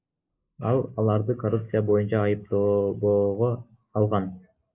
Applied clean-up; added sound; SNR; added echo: neural mask model Resemble Enhance denoiser.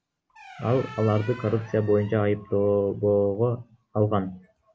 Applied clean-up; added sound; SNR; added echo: none; Squeak; 20 dB; none.